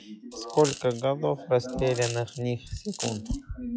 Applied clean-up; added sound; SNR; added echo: classical method log-MMSE.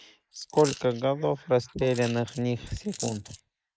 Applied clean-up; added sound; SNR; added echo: neural mask model Resemble Enhance denoiser.